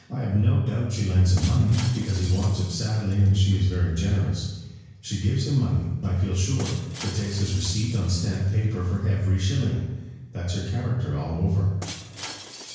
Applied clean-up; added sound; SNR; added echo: none; Shatter; 20 dB; reverberation time 1.0 s.